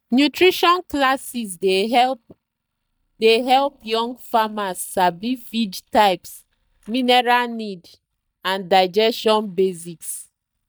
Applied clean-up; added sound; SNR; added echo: neural mask model DeepFilterNet 3.